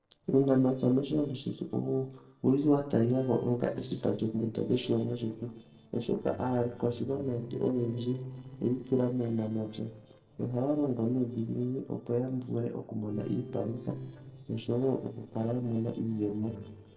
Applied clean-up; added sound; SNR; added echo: neural separator model SepFormer DNS4.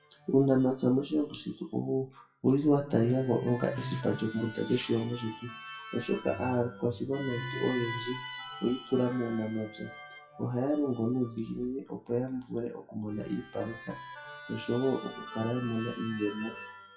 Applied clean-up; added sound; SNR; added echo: classical method WPE with log-MMSE.